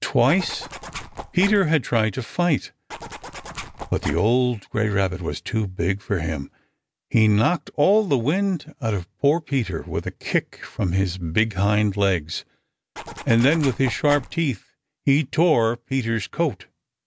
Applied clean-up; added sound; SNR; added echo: none; Zipper (clothing); 13 dB; none.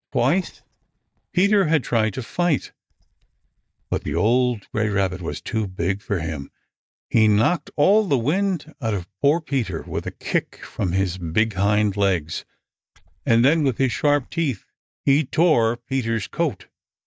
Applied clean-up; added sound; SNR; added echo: neural mask model DeepFilterNet 3.